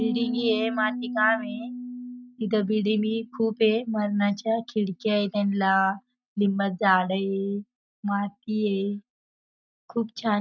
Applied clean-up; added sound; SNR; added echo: neural mask model RNNoise.